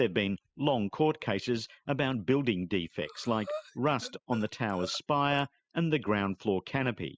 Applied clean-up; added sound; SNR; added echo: classical method spectral subtraction.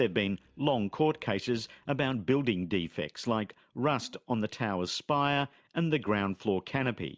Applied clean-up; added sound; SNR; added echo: none; none; none; none.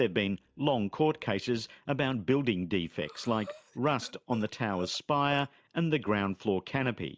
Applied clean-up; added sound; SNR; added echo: neural mask model DeepFilterNet 3.